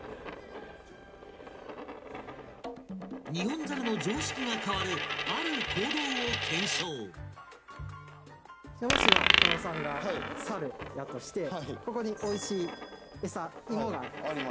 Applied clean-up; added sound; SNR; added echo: none; Coin (dropping); -2 dB; none.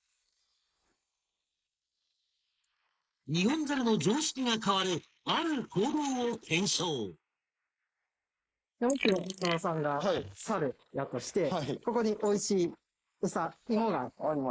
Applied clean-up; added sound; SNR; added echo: neural mask model Resemble Enhance denoiser.